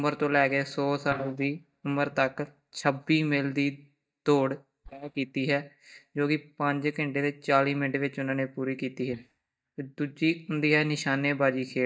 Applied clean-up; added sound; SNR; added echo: neural mask model DeepFilterNet 3.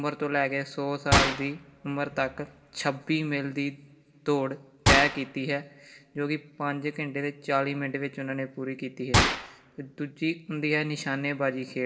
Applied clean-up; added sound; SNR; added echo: none; Gunshot, gunfire; 1 dB; reverberation time 2.4 s.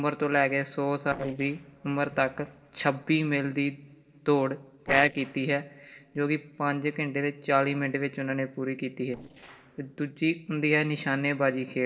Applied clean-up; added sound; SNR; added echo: neural separator model SepFormer DNS4.